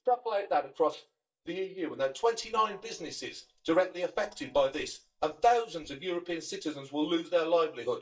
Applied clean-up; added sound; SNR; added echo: neural mask model DeepFilterNet 3.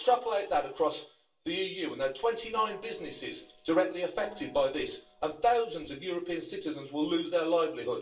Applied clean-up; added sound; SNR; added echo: none; Gong; 19 dB; reverberation time 0.3 s.